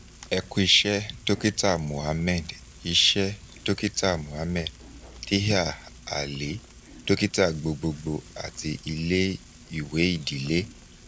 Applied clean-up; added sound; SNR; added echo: none; Frying (food); 19 dB; none.